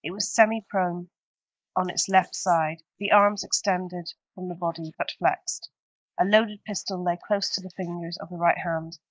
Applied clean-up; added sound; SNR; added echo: neural mask model Resemble Enhance denoiser.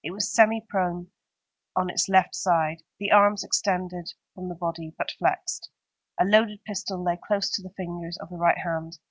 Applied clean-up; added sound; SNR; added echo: none; none; none; none.